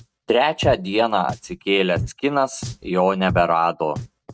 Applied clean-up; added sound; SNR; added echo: neural mask model RNNoise.